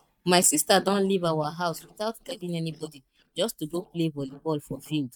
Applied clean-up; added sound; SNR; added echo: neural mask model DeepFilterNet 3.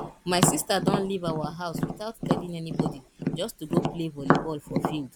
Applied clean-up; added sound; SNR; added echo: none; Tap; -2 dB; none.